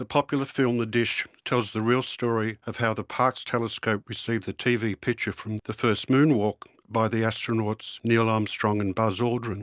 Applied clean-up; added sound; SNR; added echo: none; none; none; none.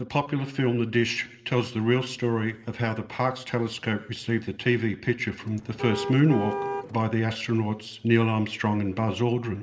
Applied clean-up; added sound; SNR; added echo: none; Car; 7 dB; reverberation time 1.2 s.